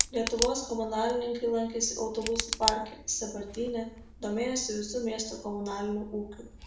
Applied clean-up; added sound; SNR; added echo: none; Tick; 6 dB; reverberation time 0.5 s.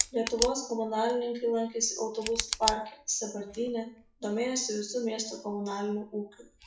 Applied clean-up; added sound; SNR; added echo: classical method WPE with log-MMSE.